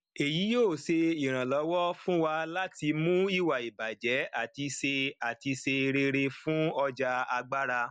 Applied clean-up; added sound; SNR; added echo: none; none; none; none.